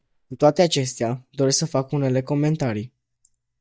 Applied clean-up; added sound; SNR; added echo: neural mask model DeepFilterNet 3.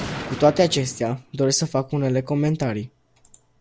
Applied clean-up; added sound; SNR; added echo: none; Gunshot, gunfire; 15 dB; none.